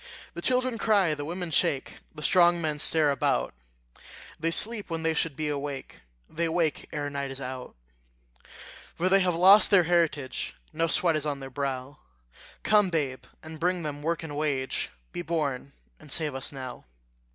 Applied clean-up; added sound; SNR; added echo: none; none; none; none.